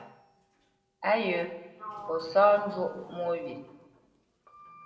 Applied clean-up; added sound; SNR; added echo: none; Sliding door; 18 dB; reverberation time 0.9 s.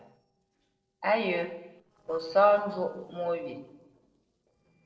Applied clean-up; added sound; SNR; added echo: neural separator model SepFormer DNS4.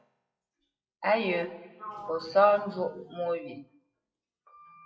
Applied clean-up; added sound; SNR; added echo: classical method WPE with log-MMSE.